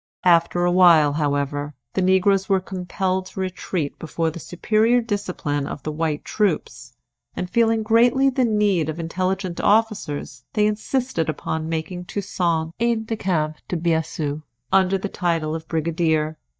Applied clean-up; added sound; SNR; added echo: neural mask model DeepFilterNet 3.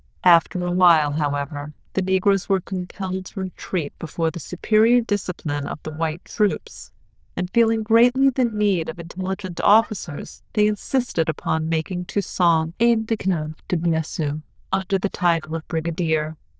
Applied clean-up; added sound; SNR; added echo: neural diffusion model UNIVERSE++.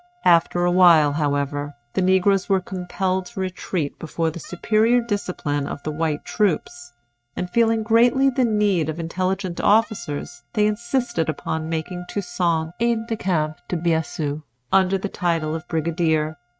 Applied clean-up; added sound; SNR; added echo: neural mask model RNNoise.